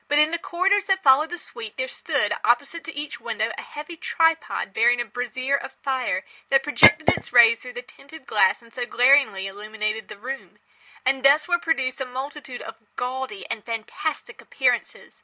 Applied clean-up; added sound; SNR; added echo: none; Chink, clink; -3 dB; none.